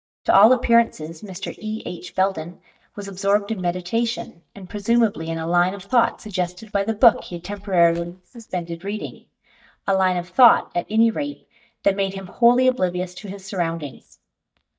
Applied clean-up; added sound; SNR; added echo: neural mask model DeepFilterNet 3.